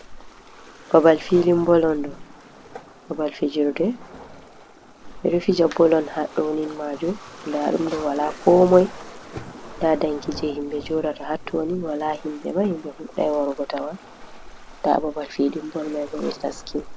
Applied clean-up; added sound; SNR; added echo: none; Waves, surf; 16 dB; none.